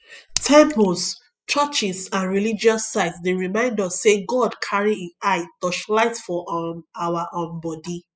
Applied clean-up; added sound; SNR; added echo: classical method spectral subtraction.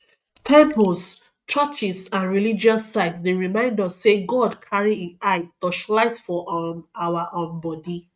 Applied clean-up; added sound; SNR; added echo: neural mask model RNNoise.